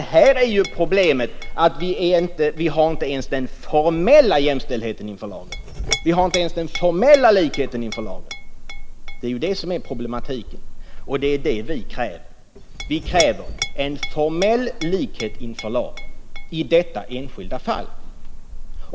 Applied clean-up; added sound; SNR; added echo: none; Chink, clink; 6 dB; none.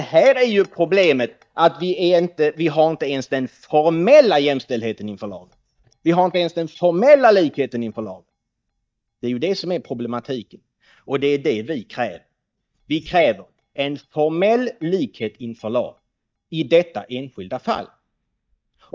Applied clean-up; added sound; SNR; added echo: neural mask model DeepFilterNet 3.